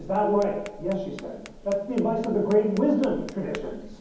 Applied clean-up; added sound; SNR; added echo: none; Tap; 19 dB; reverberation time 1.2 s.